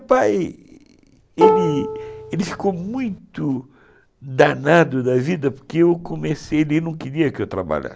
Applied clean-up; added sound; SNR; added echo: none; Plucked string instrument; 0 dB; none.